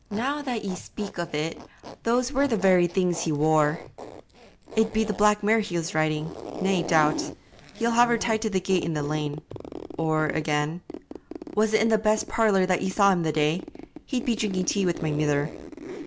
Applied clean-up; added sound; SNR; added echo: none; Zipper (clothing); 13 dB; none.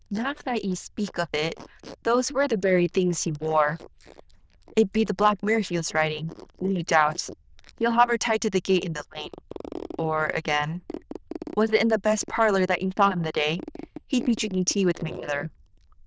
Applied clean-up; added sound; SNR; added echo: neural diffusion model UNIVERSE++.